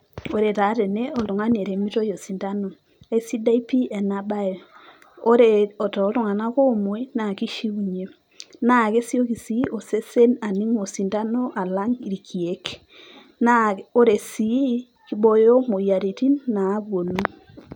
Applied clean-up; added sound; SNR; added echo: none; none; none; none.